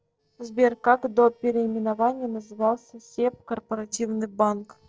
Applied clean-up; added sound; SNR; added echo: neural separator model SepFormer DNS4.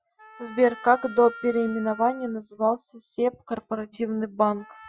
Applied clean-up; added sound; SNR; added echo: classical method Wiener filter.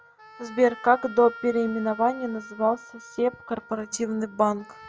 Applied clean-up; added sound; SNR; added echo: none; Wind instrument, woodwind instrument; 18 dB; none.